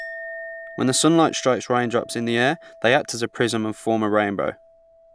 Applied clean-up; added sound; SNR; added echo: none; Chink, clink; 18 dB; none.